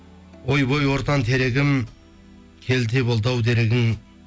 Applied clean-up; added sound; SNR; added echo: none; none; none; none.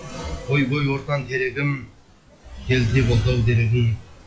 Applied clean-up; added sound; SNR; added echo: classical method log-MMSE.